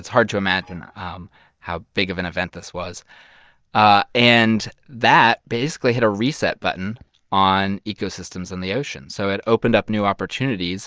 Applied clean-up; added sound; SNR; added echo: neural mask model DeepFilterNet 3.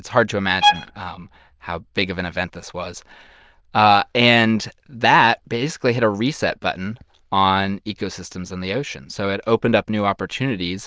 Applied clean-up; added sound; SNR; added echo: neural diffusion model UNIVERSE++.